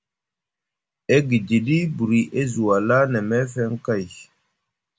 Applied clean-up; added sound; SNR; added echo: none; none; none; none.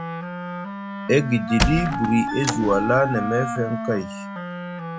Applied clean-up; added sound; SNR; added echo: none; Wind instrument, woodwind instrument + Squeak; 4 dB; none.